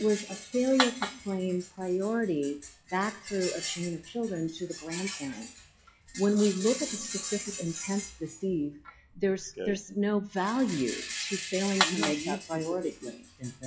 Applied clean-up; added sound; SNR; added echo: classical method log-MMSE.